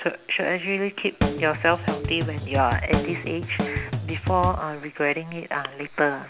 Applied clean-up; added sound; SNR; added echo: none; Drum kit; 1 dB; none.